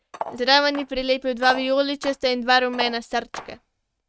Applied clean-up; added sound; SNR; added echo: neural mask model RNNoise.